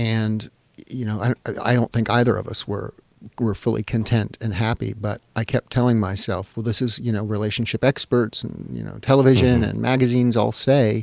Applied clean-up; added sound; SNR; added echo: none; none; none; none.